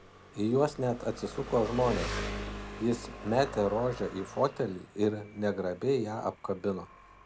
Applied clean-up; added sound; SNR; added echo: none; Engine; 11 dB; none.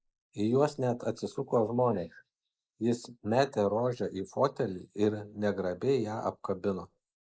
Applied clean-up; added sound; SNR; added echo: neural mask model Resemble Enhance denoiser.